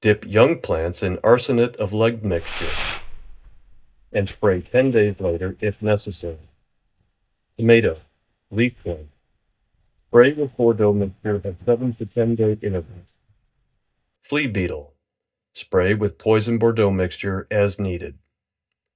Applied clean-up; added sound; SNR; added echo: neural mask model DeepFilterNet 3.